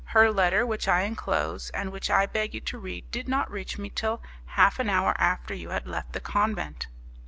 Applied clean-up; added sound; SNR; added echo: none; none; none; none.